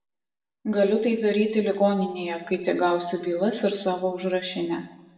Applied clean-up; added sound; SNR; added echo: none; none; none; reverberation time 0.9 s.